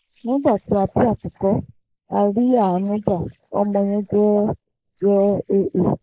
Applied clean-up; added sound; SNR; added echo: neural mask model Resemble Enhance denoiser.